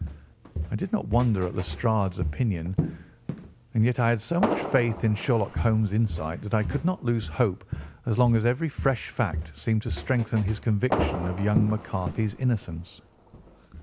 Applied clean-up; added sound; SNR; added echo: none; Fireworks + Walk, footsteps; 8 dB; none.